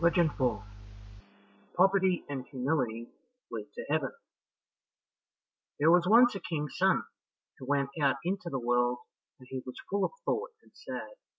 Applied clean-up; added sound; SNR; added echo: none; none; none; none.